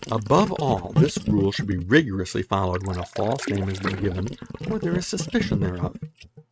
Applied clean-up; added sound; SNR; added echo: neural mask model RNNoise.